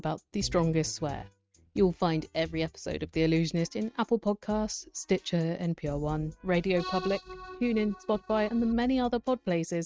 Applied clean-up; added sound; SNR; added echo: neural mask model RNNoise.